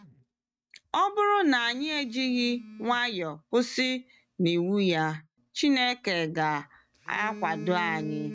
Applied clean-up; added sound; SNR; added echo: neural mask model RNNoise.